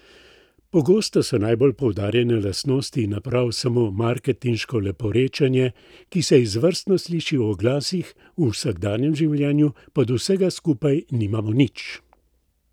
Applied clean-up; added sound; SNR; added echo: none; none; none; none.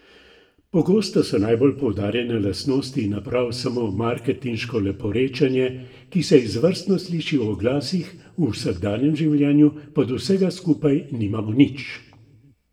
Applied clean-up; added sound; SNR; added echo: none; none; none; reverberation time 0.7 s.